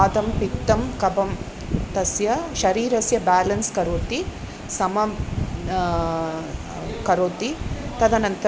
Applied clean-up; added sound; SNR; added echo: none; none; none; none.